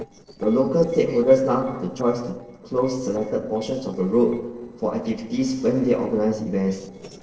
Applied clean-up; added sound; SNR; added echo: neural separator model SepFormer DNS4.